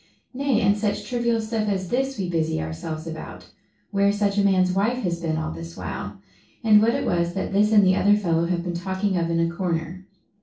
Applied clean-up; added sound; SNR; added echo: none; none; none; reverberation time 0.2 s.